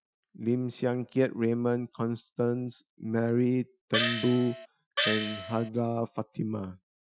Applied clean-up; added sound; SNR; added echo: classical method Wiener filter.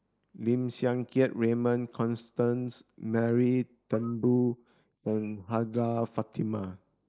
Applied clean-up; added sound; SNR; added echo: neural mask model Resemble Enhance denoiser.